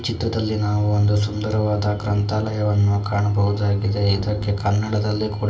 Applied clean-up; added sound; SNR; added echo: none; Thunder; 19 dB; reverberation time 0.2 s.